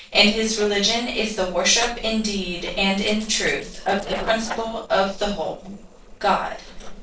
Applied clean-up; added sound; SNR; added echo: neural separator model SepFormer DNS4.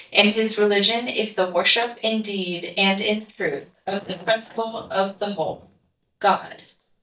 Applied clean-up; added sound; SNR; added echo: neural mask model DeepFilterNet 3.